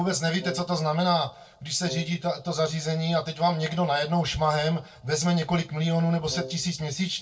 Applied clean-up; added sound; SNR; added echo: neural separator model SepFormer DNS4.